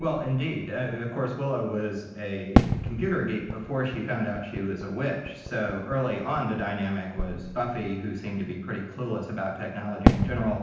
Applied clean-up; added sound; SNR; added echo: none; Fireworks; 1 dB; reverberation time 0.9 s.